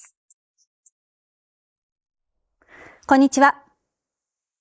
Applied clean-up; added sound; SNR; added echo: neural mask model Resemble Enhance denoiser.